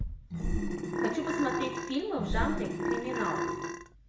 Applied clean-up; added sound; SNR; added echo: none; Burping, eructation; -3 dB; reverberation time 0.7 s.